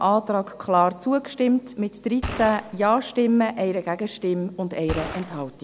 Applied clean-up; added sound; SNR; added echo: none; Gunshot, gunfire; 9 dB; none.